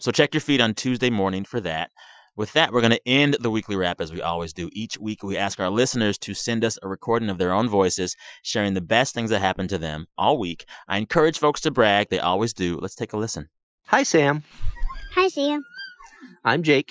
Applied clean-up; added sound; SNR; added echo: classical method Wiener filter.